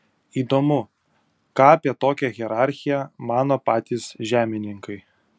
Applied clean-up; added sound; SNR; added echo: none; none; none; none.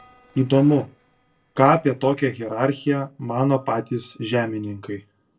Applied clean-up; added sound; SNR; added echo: neural separator model SepFormer DNS4.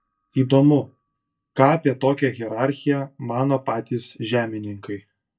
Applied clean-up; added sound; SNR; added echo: neural mask model DeepFilterNet 3.